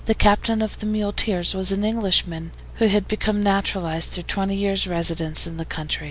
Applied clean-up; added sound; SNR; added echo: none; none; none; none.